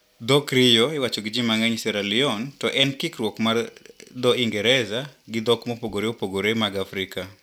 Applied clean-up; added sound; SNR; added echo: none; none; none; none.